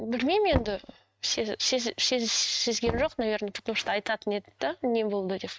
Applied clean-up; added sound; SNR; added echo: neural mask model RNNoise.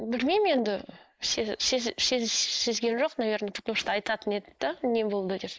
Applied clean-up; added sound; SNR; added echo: neural mask model Resemble Enhance denoiser.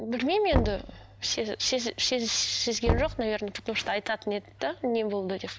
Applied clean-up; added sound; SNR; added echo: none; Knock; 6 dB; none.